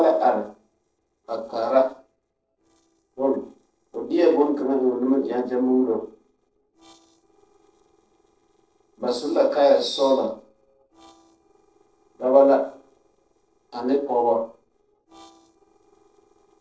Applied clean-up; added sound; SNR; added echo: neural separator model SepFormer DNS4.